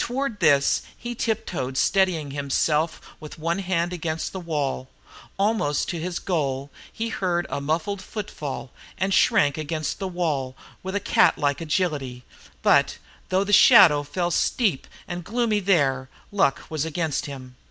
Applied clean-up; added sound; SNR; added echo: none; none; none; none.